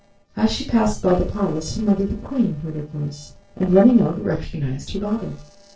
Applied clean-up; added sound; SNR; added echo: neural separator model SepFormer DNS4.